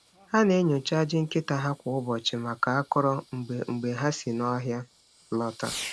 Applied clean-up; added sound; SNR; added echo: none; Fireworks; 17 dB; none.